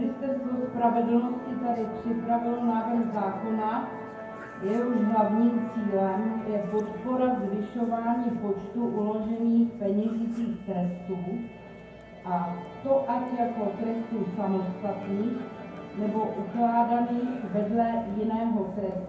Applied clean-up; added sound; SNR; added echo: none; Musical instrument; 16 dB; reverberation time 0.9 s.